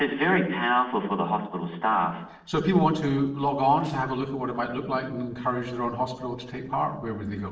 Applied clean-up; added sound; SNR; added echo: neural separator model SepFormer DNS4.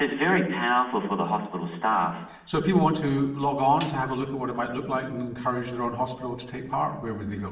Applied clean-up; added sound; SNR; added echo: none; Snare drum; 19 dB; reverberation time 0.8 s.